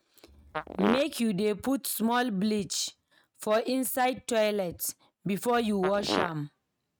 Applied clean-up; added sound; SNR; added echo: neural mask model RNNoise.